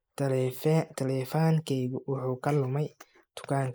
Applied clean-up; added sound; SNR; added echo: neural mask model Resemble Enhance denoiser.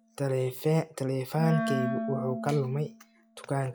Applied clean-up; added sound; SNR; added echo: classical method log-MMSE.